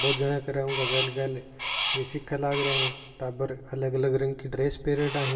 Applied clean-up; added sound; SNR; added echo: none; Crow; 5 dB; reverberation time 1.4 s.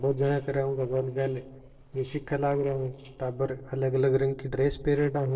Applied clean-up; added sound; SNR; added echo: neural separator model SepFormer DNS4.